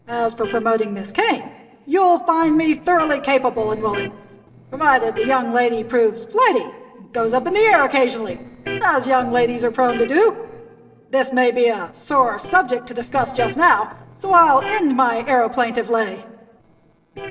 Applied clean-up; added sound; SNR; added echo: neural separator model SepFormer DNS4.